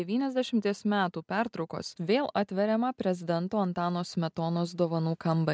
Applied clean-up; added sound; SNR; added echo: none; none; none; none.